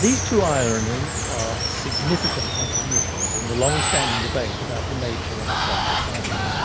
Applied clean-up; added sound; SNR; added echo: none; Water; -2 dB; none.